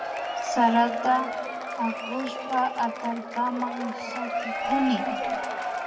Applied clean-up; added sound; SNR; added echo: none; Applause / Crowd / Cheering; 3 dB; reverberation time 1.5 s.